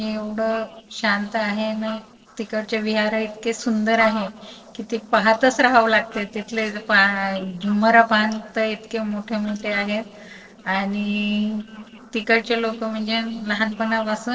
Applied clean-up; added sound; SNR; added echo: neural separator model SepFormer DNS4.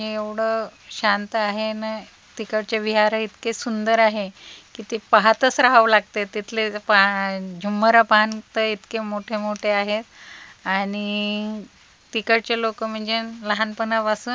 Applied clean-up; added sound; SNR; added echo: none; none; none; none.